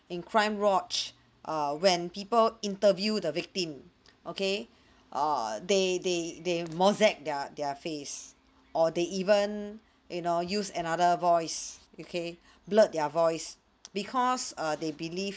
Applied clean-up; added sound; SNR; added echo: none; none; none; none.